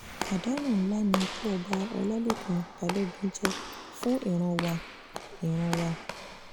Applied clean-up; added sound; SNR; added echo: none; Walk, footsteps / Slam; 7 dB; none.